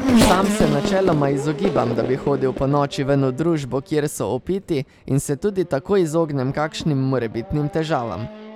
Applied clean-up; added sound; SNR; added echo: none; Race car, auto racing / Accelerating, revving, vroom; 5 dB; none.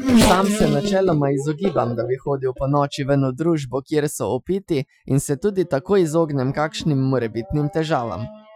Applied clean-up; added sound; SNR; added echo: classical method Wiener filter.